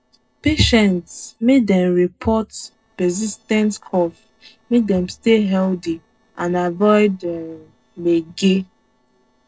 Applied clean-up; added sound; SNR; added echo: neural separator model SepFormer DNS4.